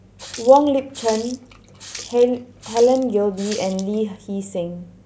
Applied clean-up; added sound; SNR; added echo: none; Water tap, faucet; 17 dB; none.